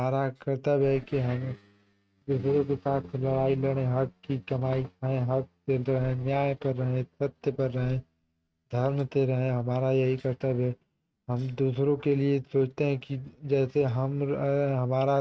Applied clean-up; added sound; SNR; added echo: neural mask model RNNoise.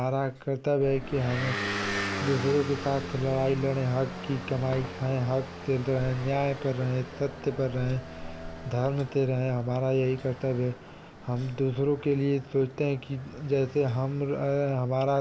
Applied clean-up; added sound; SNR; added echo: none; Motor vehicle (road) / Engine; 10 dB; none.